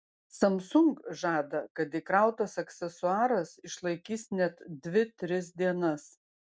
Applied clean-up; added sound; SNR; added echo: none; none; none; none.